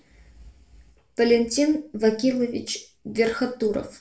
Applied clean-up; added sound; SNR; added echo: none; none; none; reverberation time 0.3 s.